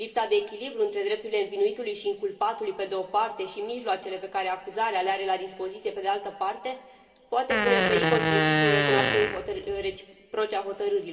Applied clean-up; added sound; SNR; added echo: none; Fart; -4 dB; reverberation time 2.8 s.